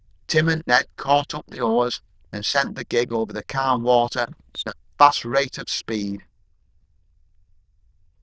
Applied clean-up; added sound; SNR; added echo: neural diffusion model UNIVERSE++.